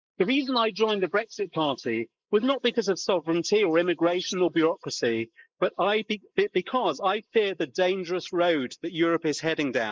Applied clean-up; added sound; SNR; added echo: neural mask model Resemble Enhance denoiser.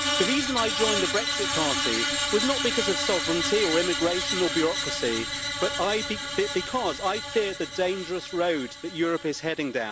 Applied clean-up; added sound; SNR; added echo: none; Screech; 2 dB; none.